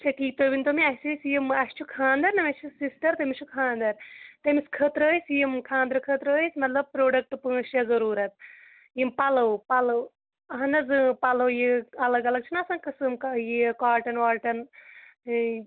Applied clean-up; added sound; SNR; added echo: none; none; none; none.